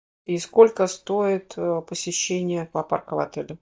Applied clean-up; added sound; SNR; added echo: neural mask model DeepFilterNet 3.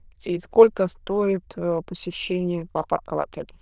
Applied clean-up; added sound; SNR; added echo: neural diffusion model UNIVERSE++.